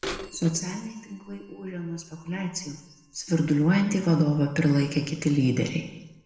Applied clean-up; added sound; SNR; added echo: none; Bird vocalization, bird call, bird song / Telephone; 19 dB; reverberation time 0.9 s.